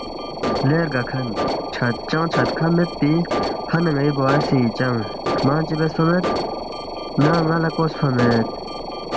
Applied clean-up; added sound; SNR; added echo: none; Alarm; 4 dB; none.